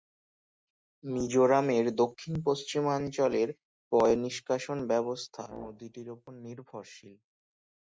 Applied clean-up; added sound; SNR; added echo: neural mask model RNNoise.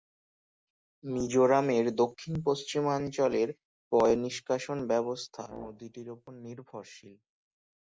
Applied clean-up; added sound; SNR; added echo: none; Brass instrument; 20 dB; none.